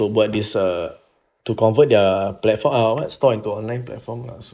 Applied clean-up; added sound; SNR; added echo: neural mask model Resemble Enhance denoiser.